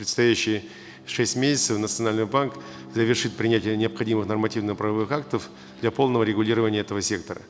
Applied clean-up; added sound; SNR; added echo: none; Bowed string instrument; 20 dB; none.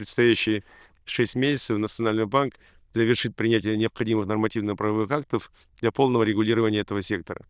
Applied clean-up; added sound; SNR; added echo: neural diffusion model UNIVERSE++.